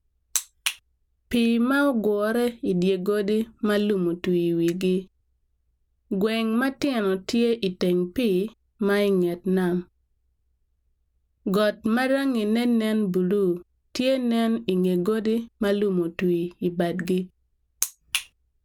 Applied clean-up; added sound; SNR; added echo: none; none; none; none.